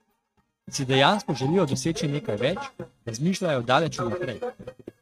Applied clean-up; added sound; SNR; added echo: neural mask model RNNoise.